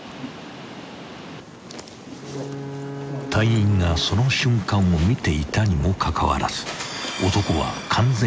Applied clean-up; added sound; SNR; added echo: none; Bowed string instrument; 11 dB; none.